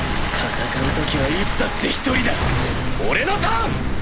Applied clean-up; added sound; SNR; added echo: none; Water; 1 dB; none.